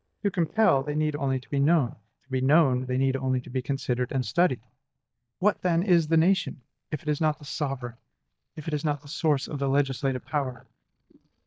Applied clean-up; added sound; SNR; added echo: neural mask model DeepFilterNet 3.